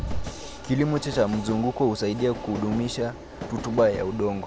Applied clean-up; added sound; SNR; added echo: none; Train; 11 dB; none.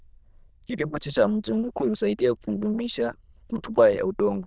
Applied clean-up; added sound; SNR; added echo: neural diffusion model UNIVERSE++.